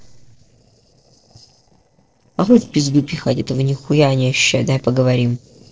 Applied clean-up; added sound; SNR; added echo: neural separator model SepFormer DNS4.